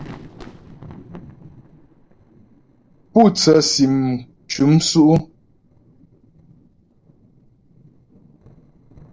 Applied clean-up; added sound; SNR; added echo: neural separator model SepFormer DNS4.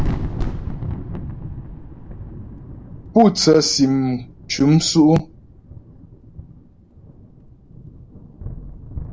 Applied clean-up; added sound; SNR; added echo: none; Thunder; 9 dB; none.